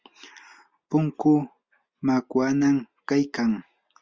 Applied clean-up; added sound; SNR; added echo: none; none; none; none.